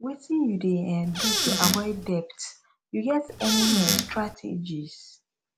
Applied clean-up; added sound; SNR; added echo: none; Squeak / Cupboard open or close; -2 dB; none.